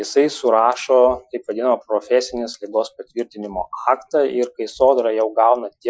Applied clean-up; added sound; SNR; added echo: classical method Wiener filter.